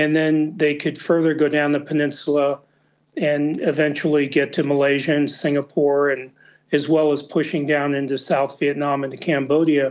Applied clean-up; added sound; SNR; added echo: none; none; none; none.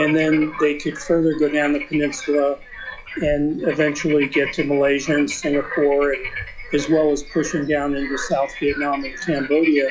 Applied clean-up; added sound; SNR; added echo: classical method log-MMSE.